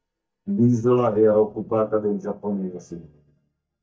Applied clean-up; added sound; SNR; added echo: neural mask model DeepFilterNet 3.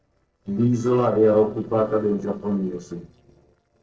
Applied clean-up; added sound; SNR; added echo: neural separator model SepFormer DNS4.